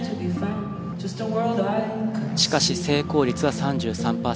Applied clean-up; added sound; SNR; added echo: none; Organ; 15 dB; none.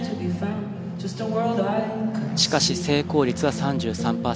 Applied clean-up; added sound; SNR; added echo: none; none; none; none.